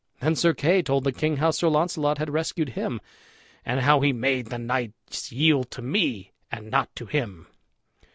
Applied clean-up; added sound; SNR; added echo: none; none; none; none.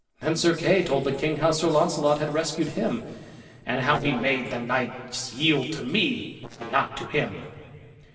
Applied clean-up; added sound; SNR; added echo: neural separator model SepFormer DNS4.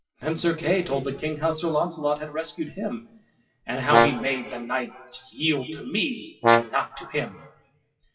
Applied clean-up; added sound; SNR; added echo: classical method WPE with log-MMSE.